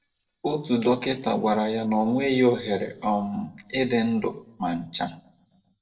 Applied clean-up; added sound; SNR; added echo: neural separator model SepFormer DNS4.